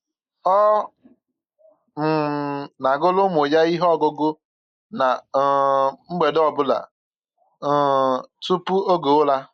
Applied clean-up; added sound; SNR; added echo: neural mask model Resemble Enhance denoiser.